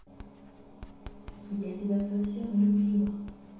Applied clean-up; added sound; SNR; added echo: none; Writing; 19 dB; reverberation time 0.6 s.